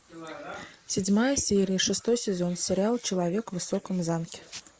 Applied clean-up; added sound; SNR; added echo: neural mask model Resemble Enhance denoiser.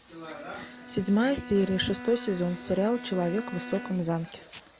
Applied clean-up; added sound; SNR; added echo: none; Bowed string instrument; 14 dB; none.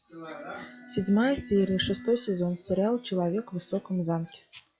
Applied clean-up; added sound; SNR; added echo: classical method log-MMSE.